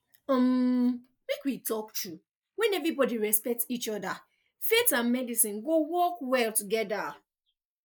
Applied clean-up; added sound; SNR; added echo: neural mask model Resemble Enhance denoiser.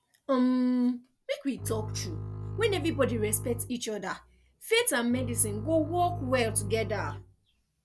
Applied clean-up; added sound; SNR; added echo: none; Bowed string instrument; 8 dB; none.